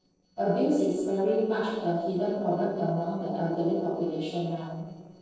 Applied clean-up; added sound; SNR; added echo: neural separator model SepFormer DNS4.